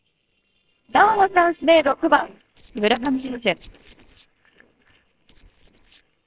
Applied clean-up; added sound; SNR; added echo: neural separator model SepFormer WHAMR!.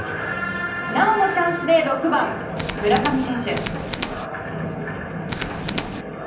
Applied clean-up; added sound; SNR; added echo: none; Tools; 7 dB; reverberation time 0.6 s.